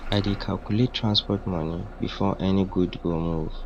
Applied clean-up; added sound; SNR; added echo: none; Engine starting / Bus; 11 dB; none.